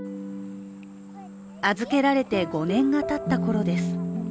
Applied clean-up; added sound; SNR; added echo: none; none; none; none.